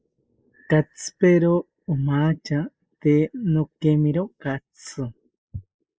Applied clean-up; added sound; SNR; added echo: neural mask model Resemble Enhance denoiser.